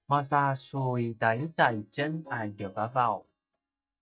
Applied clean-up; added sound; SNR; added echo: neural mask model DeepFilterNet 3.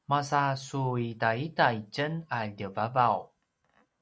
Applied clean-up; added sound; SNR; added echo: none; none; none; none.